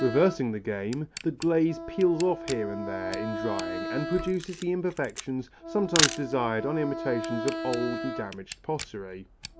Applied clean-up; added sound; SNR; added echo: none; Camera + Wind instrument, woodwind instrument; 5 dB; none.